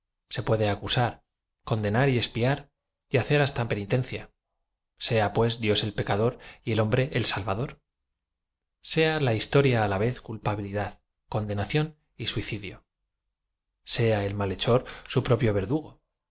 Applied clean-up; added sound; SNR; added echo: none; none; none; none.